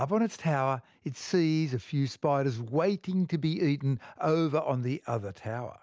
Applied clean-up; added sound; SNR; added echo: none; none; none; none.